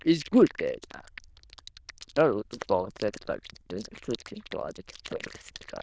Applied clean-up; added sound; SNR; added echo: neural diffusion model UNIVERSE++.